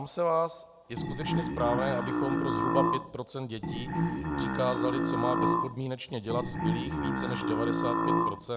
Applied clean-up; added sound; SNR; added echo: none; Burping, eructation; -4 dB; none.